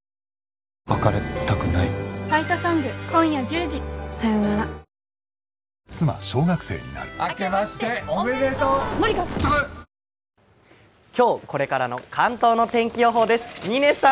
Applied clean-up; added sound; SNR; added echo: none; none; none; none.